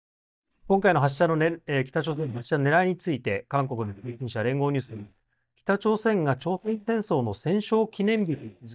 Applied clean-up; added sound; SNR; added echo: neural mask model DeepFilterNet 3.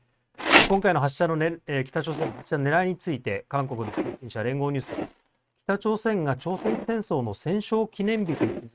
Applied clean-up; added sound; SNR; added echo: neural mask model RNNoise.